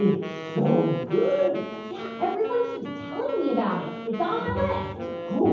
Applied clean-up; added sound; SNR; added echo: none; Wind instrument, woodwind instrument; 10 dB; reverberation time 0.9 s.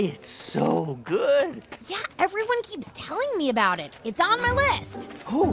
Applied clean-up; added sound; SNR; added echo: none; none; none; none.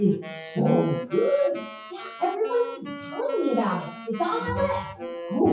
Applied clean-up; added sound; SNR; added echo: classical method WPE with log-MMSE.